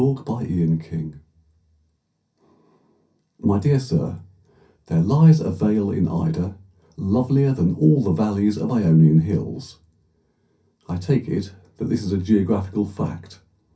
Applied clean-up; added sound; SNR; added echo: none; none; none; reverberation time 0.3 s.